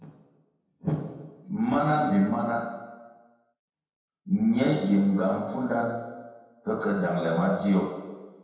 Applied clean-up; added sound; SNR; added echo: none; none; none; reverberation time 1.1 s.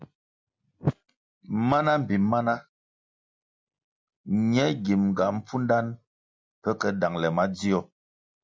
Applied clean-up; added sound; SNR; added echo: none; none; none; none.